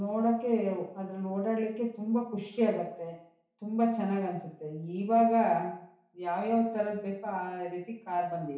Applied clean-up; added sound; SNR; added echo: none; none; none; reverberation time 0.6 s.